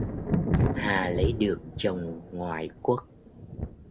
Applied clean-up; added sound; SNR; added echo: none; Thunder; 0 dB; none.